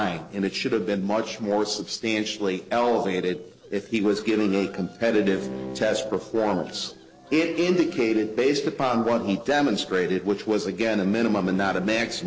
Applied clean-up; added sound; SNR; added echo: neural separator model SepFormer DNS4.